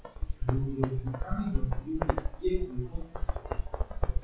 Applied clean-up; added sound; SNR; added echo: classical method WPE with log-MMSE.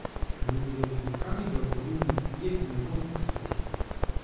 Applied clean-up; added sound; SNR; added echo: none; Crackle; -4 dB; reverberation time 1.3 s.